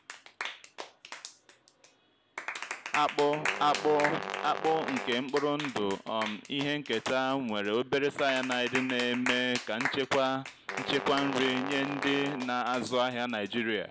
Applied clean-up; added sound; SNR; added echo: none; Clapping + Brass instrument; 7 dB; none.